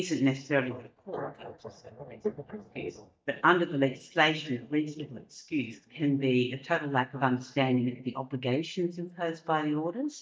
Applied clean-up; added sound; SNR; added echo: neural mask model DeepFilterNet 3.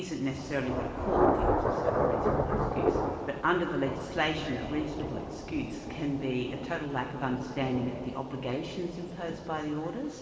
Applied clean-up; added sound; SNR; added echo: none; Thunder / Rain; -1 dB; reverberation time 2.3 s.